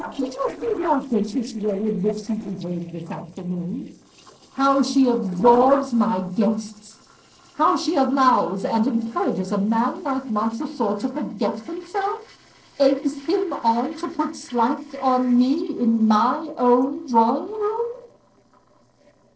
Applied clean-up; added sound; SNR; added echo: neural separator model SepFormer DNS4.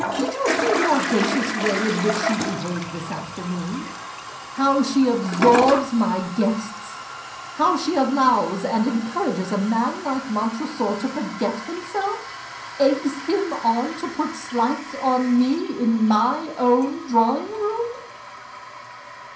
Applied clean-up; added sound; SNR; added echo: none; Toilet flush; 8 dB; reverberation time 0.6 s.